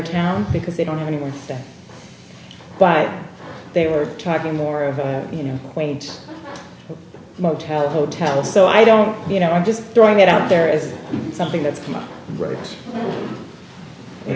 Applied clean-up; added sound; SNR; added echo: none; none; none; none.